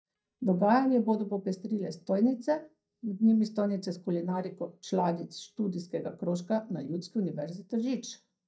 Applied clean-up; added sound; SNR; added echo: neural mask model DeepFilterNet 3.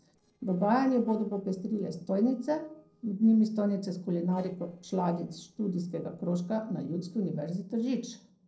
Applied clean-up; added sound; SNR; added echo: neural separator model SepFormer DNS4.